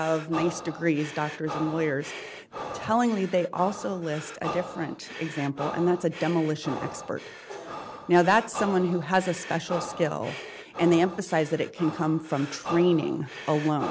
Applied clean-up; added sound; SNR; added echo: none; Breathing; 11 dB; none.